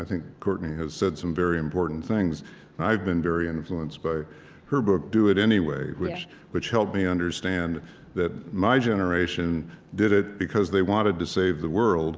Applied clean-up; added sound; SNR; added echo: none; none; none; none.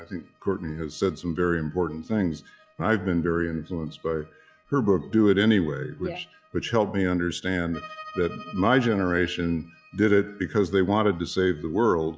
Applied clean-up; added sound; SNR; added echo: classical method log-MMSE.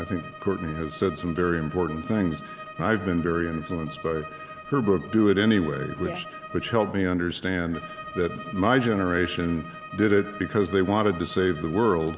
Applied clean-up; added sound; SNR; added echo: none; Bowed string instrument; 15 dB; none.